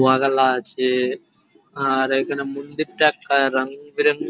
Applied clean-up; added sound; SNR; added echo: none; none; none; none.